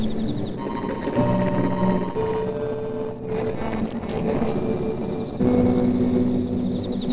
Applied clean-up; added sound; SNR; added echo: neural separator model SepFormer DNS4.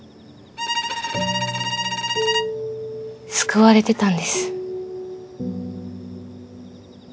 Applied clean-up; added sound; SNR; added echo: none; Bowed string instrument; 3 dB; none.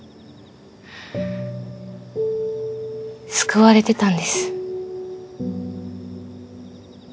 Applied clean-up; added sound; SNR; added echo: none; none; none; none.